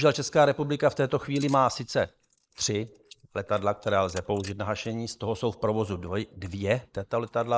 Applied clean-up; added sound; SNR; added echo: neural mask model Resemble Enhance denoiser.